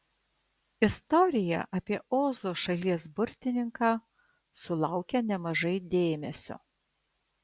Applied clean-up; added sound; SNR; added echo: none; none; none; none.